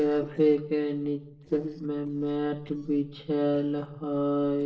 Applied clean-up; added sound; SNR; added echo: neural separator model SepFormer DNS4.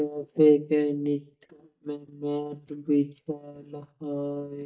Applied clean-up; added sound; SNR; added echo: neural mask model DeepFilterNet 3.